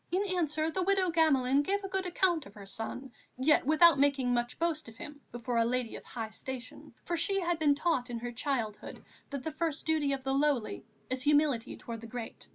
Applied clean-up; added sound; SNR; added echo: none; none; none; none.